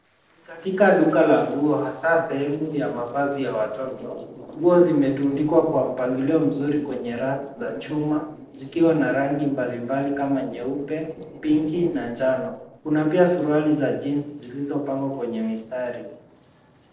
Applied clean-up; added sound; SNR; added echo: neural separator model SepFormer DNS4.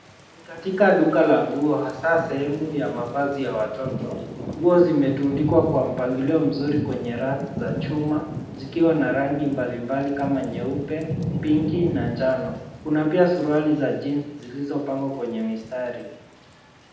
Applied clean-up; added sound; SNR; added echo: none; Thunder / Rain; 10 dB; reverberation time 0.8 s.